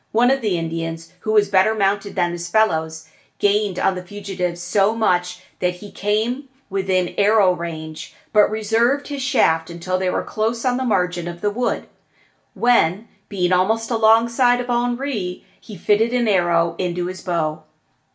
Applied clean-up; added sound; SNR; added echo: none; none; none; reverberation time 0.2 s.